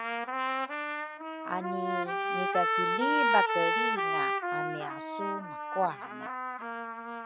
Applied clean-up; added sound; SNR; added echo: none; Trumpet; -5 dB; none.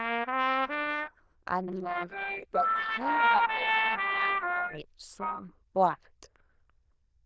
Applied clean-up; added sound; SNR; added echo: neural diffusion model UNIVERSE++.